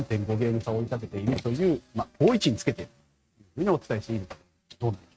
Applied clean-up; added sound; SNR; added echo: neural mask model RNNoise.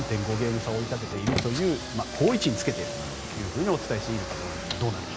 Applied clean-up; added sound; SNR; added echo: none; Car; 6 dB; none.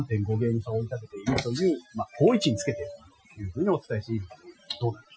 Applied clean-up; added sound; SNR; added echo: classical method Wiener filter.